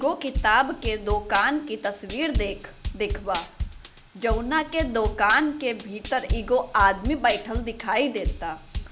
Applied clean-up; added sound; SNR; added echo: none; Drum / Drum kit; 7 dB; none.